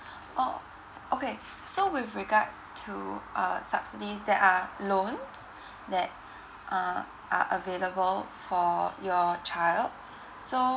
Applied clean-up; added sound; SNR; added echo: none; none; none; none.